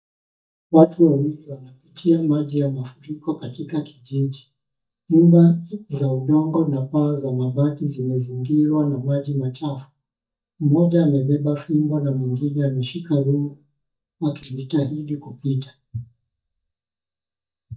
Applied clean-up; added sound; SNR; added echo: neural mask model DeepFilterNet 3.